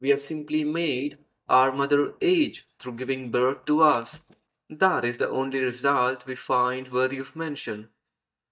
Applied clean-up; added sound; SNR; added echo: neural mask model DeepFilterNet 3.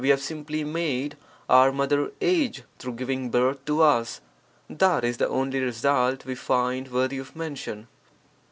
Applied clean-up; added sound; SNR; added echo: none; none; none; none.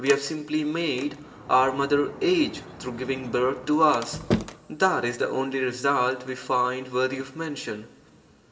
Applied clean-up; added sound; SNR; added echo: none; Sliding door; 12 dB; reverberation time 2.9 s.